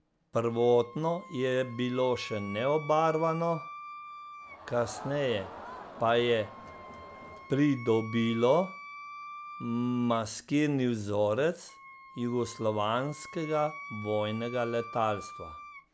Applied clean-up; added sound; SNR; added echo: none; Crowd + Wind instrument, woodwind instrument; 15 dB; none.